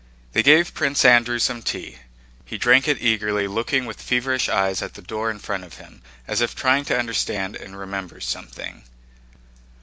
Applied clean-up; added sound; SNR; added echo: none; none; none; none.